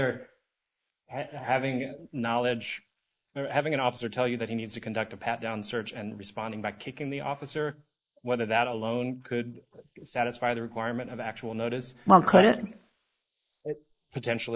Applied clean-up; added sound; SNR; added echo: neural mask model Resemble Enhance denoiser.